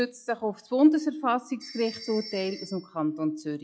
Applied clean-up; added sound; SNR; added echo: classical method log-MMSE.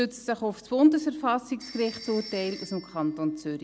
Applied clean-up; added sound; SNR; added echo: none; Telephone; 19 dB; none.